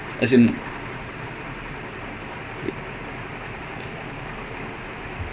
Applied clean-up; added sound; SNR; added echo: none; none; none; none.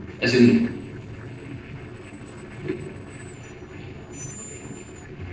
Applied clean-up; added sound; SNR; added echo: neural separator model SepFormer DNS4.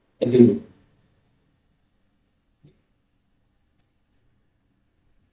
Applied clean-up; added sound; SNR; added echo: neural mask model DeepFilterNet 3.